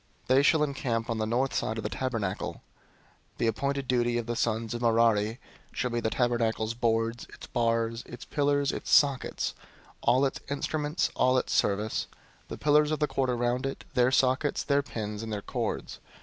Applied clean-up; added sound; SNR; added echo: none; none; none; none.